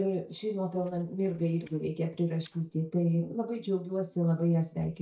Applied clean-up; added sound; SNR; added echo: neural mask model DeepFilterNet 3.